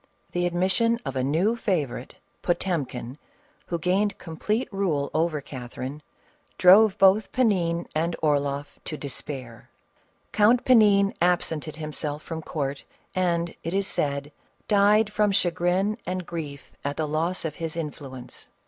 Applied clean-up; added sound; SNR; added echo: none; none; none; none.